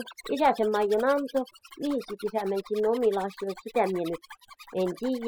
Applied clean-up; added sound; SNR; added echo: classical method spectral subtraction.